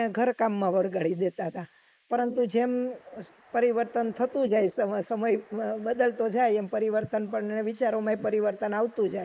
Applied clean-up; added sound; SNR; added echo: neural mask model Resemble Enhance denoiser.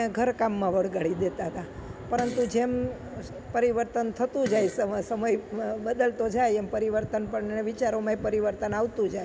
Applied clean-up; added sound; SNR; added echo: none; Fart; 16 dB; none.